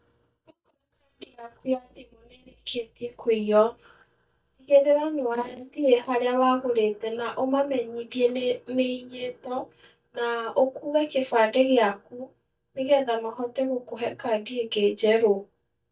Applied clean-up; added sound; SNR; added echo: neural mask model DeepFilterNet 3.